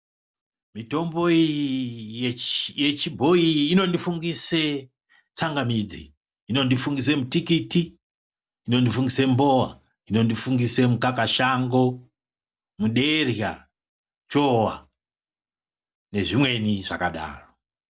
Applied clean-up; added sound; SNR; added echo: none; none; none; none.